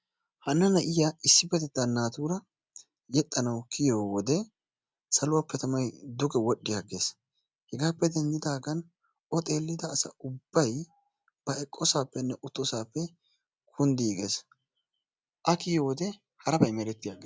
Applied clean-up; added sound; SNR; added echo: none; none; none; none.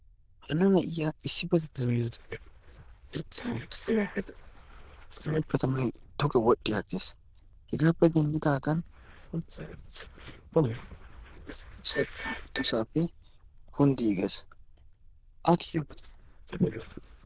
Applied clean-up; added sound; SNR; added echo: neural diffusion model UNIVERSE++.